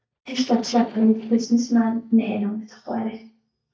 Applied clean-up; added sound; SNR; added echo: neural mask model DeepFilterNet 3.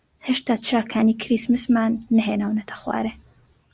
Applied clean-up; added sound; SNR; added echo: none; none; none; none.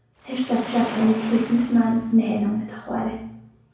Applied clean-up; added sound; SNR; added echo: none; Waves, surf; 15 dB; reverberation time 0.6 s.